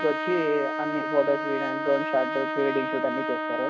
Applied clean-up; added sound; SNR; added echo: none; Trumpet; 2 dB; none.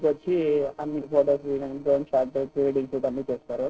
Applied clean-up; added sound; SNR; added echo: neural separator model SepFormer DNS4.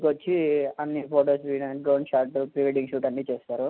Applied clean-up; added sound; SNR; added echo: none; none; none; none.